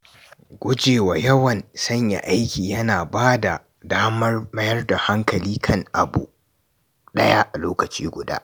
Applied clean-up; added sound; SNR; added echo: none; none; none; none.